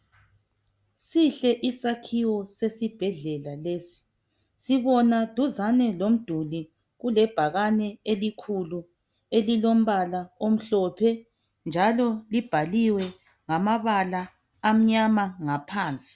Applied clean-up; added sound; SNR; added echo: none; none; none; none.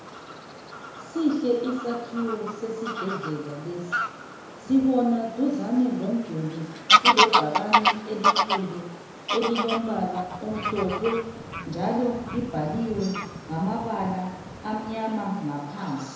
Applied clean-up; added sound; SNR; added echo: none; Bird vocalization, bird call, bird song / Fowl; 0 dB; reverberation time 1.0 s.